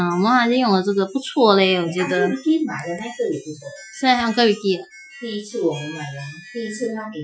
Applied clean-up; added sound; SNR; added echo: classical method Wiener filter.